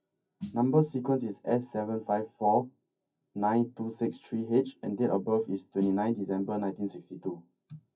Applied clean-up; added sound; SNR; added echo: classical method WPE with log-MMSE.